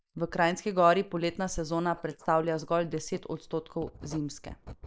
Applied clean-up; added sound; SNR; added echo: neural mask model Resemble Enhance denoiser.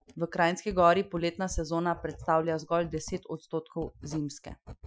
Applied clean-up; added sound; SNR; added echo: classical method Wiener filter.